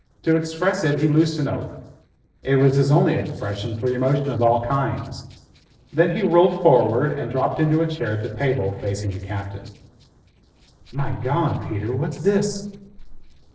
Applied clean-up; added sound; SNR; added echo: neural separator model SepFormer DNS4.